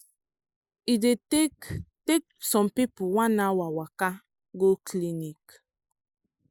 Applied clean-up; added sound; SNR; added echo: neural mask model Resemble Enhance denoiser.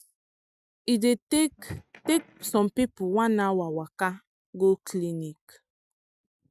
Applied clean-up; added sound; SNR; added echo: neural mask model RNNoise.